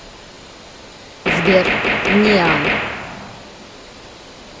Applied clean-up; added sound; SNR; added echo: none; Gunshot, gunfire; -3 dB; none.